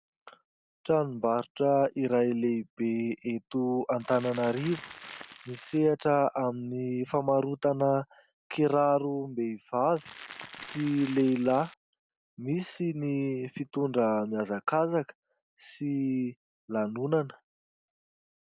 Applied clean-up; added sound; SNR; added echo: none; Crackle; 17 dB; none.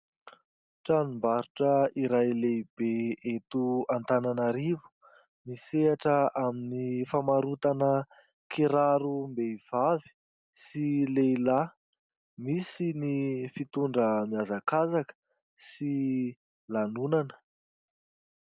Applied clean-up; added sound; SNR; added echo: none; none; none; none.